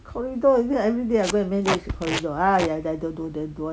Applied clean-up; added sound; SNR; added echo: none; Packing tape, duct tape; 8 dB; none.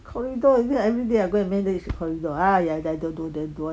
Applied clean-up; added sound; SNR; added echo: none; none; none; none.